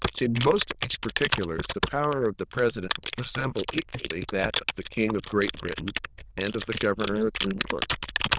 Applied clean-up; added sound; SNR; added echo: neural diffusion model UNIVERSE++.